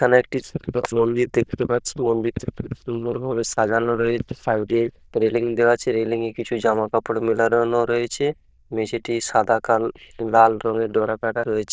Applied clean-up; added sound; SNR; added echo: neural diffusion model UNIVERSE++.